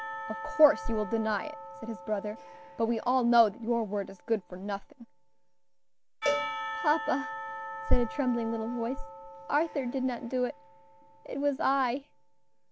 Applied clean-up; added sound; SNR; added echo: none; Cowbell + Church bell / Percussion; 11 dB; none.